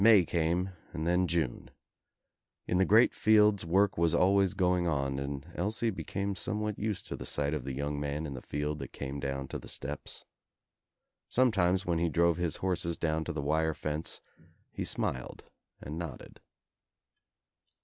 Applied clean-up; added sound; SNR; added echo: none; none; none; none.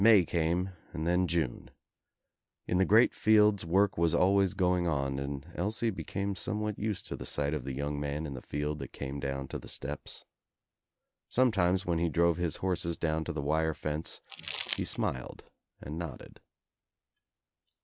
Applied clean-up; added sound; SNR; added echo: none; Crumpling, crinkling; 5 dB; none.